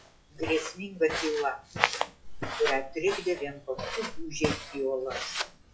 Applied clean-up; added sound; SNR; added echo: classical method WPE with log-MMSE.